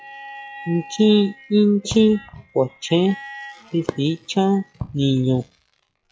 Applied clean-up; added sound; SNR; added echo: classical method log-MMSE.